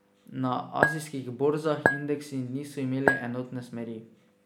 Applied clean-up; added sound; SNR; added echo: none; Chink, clink; -4 dB; none.